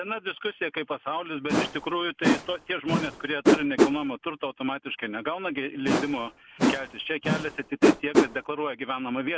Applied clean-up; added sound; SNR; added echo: none; Whoosh, swoosh, swish; -4 dB; none.